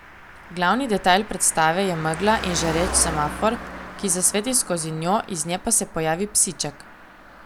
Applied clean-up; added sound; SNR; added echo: none; Car passing by; 12 dB; none.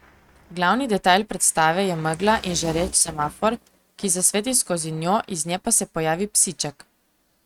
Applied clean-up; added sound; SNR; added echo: neural mask model RNNoise.